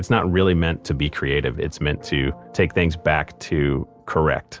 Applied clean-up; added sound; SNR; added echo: none; none; none; none.